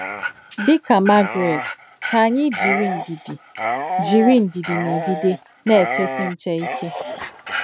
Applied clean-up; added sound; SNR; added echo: none; Dog; 6 dB; none.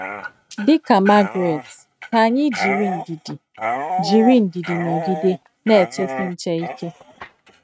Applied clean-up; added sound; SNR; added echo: neural mask model RNNoise.